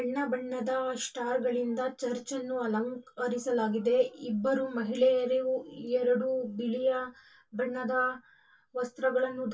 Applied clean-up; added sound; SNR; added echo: none; none; none; reverberation time 0.1 s.